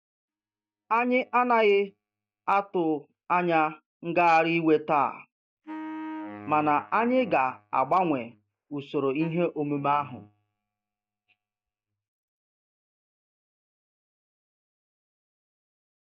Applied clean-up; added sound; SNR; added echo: neural mask model DeepFilterNet 3.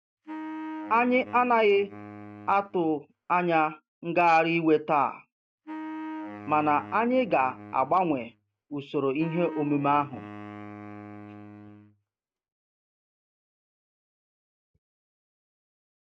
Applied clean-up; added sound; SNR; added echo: neural mask model RNNoise.